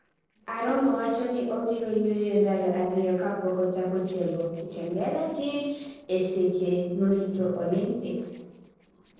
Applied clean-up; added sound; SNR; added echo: neural separator model SepFormer DNS4.